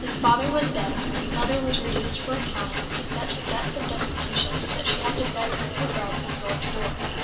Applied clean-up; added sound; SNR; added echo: none; Train; -1 dB; reverberation time 2.5 s.